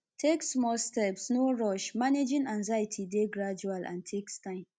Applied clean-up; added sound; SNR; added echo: none; none; none; none.